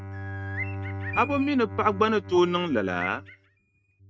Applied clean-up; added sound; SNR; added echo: neural mask model RNNoise.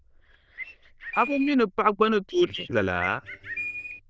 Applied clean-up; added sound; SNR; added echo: neural diffusion model UNIVERSE++.